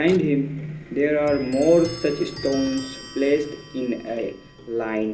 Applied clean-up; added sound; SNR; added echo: none; Clock; 17 dB; reverberation time 0.2 s.